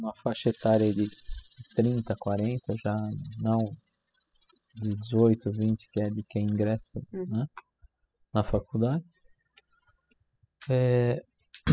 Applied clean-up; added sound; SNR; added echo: classical method spectral subtraction.